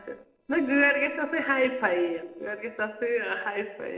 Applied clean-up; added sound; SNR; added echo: neural separator model SepFormer DNS4.